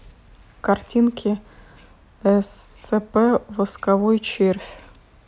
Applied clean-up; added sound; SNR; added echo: none; none; none; none.